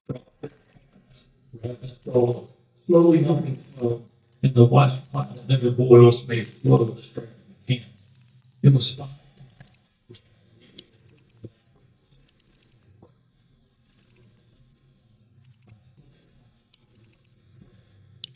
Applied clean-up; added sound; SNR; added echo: neural mask model DeepFilterNet 3.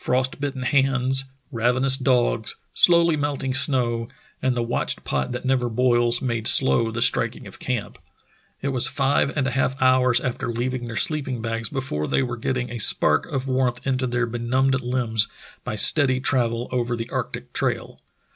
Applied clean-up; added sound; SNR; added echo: none; none; none; none.